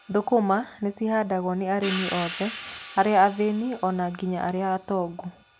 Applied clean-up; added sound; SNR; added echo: none; Hi-hat; 11 dB; none.